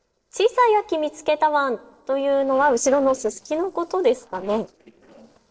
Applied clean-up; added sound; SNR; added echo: neural separator model SepFormer DNS4.